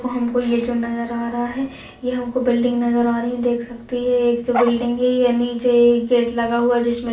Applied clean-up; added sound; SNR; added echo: none; Dog; 8 dB; reverberation time 0.3 s.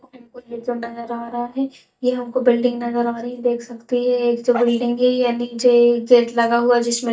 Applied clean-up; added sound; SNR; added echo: neural mask model DeepFilterNet 3.